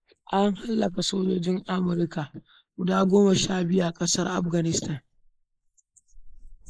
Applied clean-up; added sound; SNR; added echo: neural mask model Resemble Enhance denoiser.